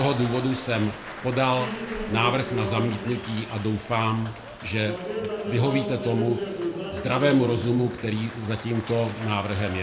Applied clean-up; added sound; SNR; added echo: none; Applause; 8 dB; reverberation time 1.0 s.